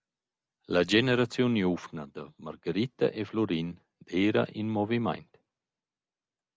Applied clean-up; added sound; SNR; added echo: none; none; none; none.